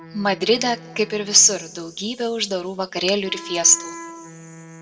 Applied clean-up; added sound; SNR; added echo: none; Wind instrument, woodwind instrument; 19 dB; reverberation time 1.4 s.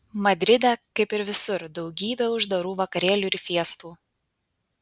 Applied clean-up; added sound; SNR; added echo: none; none; none; none.